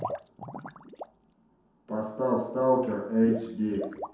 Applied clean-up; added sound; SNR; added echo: none; Water / Liquid; 11 dB; reverberation time 0.9 s.